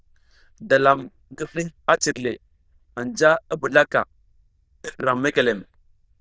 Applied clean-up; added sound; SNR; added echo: neural diffusion model UNIVERSE++.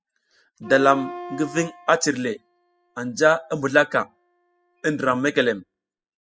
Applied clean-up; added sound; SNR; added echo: classical method spectral subtraction.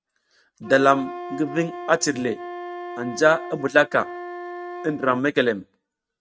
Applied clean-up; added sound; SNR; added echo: neural mask model RNNoise.